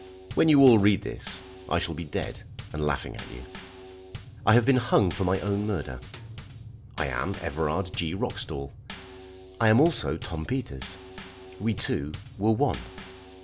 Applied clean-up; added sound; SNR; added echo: none; Bass drum / Snare drum / Drum kit; 15 dB; none.